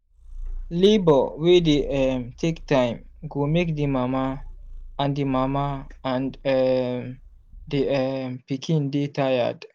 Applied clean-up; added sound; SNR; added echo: none; Purr; 16 dB; none.